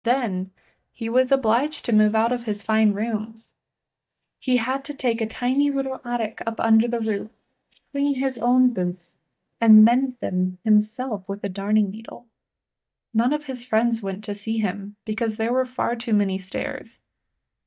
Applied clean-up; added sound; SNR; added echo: neural mask model DeepFilterNet 3.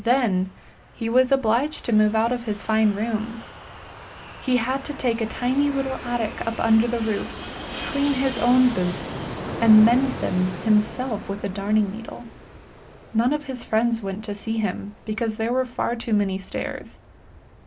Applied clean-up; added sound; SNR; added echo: none; Fixed-wing aircraft, airplane; 13 dB; none.